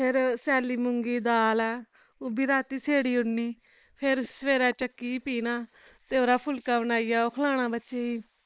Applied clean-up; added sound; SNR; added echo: neural mask model Resemble Enhance denoiser.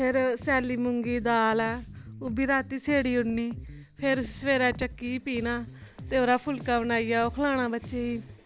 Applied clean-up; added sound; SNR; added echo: none; Bass guitar; 15 dB; none.